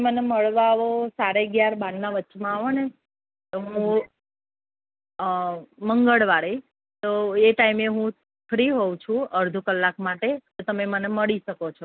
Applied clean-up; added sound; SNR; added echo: none; none; none; none.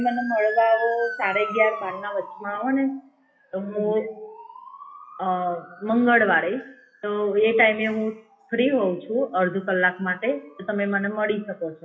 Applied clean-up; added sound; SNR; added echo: classical method WPE with log-MMSE.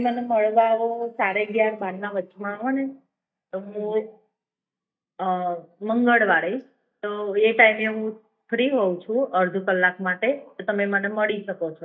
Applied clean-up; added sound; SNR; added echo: neural mask model DeepFilterNet 3.